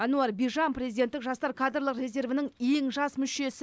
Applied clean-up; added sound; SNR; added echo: none; none; none; none.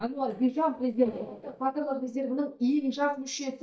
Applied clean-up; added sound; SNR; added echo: neural mask model DeepFilterNet 3.